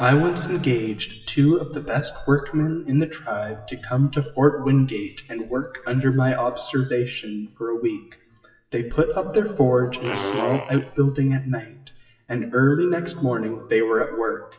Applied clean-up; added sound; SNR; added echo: classical method WPE with log-MMSE.